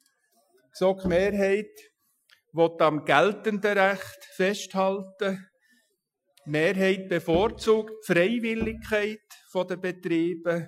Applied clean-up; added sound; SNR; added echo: classical method Wiener filter.